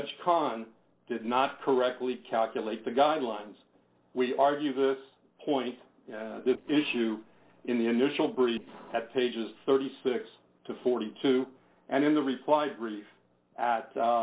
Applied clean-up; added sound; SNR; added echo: neural separator model SepFormer DNS4.